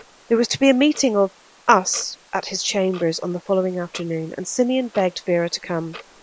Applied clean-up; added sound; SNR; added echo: neural mask model Resemble Enhance denoiser.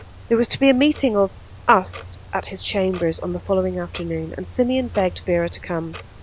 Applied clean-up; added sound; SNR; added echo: none; Clock; 16 dB; none.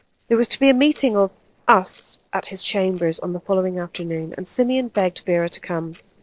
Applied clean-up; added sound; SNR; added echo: neural separator model SepFormer DNS4.